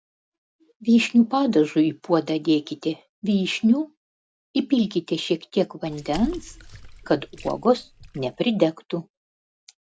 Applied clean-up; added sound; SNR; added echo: none; Water / Splash, splatter; 17 dB; none.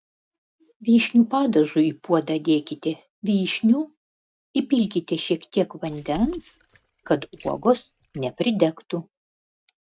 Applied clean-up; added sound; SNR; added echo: neural mask model RNNoise.